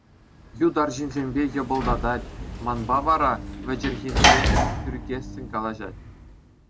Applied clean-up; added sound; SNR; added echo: none; Sliding door / Slam; 0 dB; none.